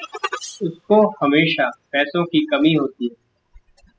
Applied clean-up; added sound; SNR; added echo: classical method spectral subtraction.